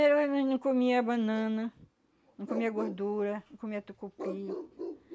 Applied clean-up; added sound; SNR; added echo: neural mask model Resemble Enhance denoiser.